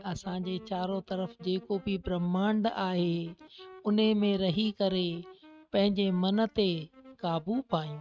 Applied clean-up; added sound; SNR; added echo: neural mask model RNNoise.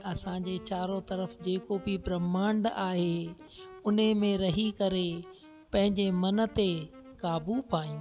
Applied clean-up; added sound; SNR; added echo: none; Wind instrument, woodwind instrument; 20 dB; none.